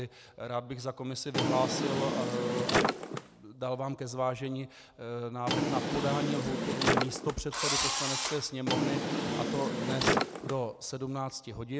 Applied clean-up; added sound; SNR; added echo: none; Engine / Drill + Drawer open or close; -3 dB; none.